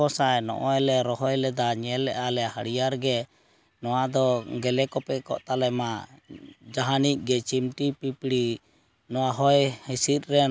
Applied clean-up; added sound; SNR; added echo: none; none; none; none.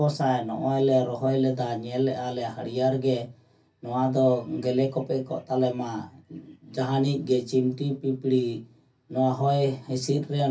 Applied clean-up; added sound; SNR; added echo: none; none; none; reverberation time 0.3 s.